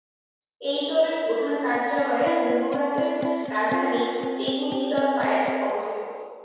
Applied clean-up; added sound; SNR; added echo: none; Electric guitar; 4 dB; reverberation time 1.9 s.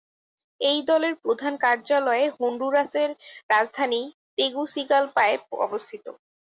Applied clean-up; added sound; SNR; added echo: none; none; none; none.